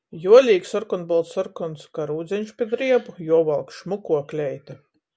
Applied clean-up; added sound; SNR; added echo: none; none; none; none.